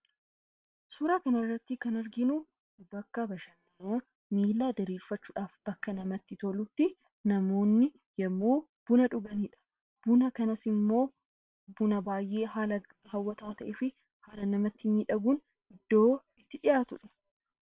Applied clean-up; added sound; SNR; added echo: neural separator model SepFormer WHAM!.